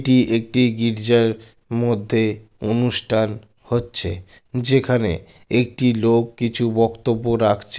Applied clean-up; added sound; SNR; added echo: none; none; none; none.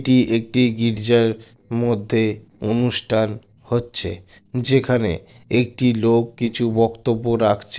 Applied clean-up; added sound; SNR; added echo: neural separator model SepFormer DNS4.